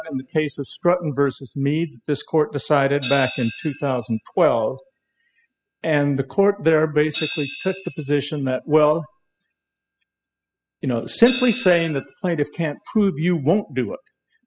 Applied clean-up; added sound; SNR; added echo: classical method spectral subtraction.